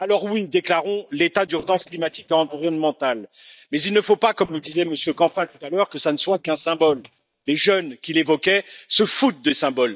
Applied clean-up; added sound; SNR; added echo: neural mask model DeepFilterNet 3.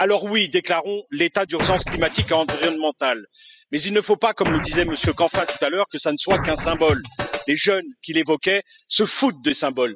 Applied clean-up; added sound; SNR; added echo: classical method spectral subtraction.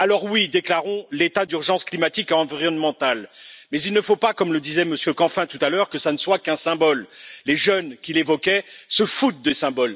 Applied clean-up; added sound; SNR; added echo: none; none; none; none.